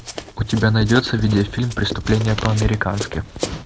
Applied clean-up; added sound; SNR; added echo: none; Writing + Run; 11 dB; none.